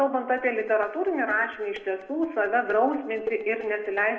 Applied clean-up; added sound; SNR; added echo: neural separator model SepFormer DNS4.